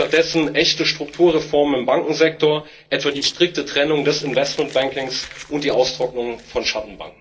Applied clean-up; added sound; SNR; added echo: neural separator model SepFormer DNS4.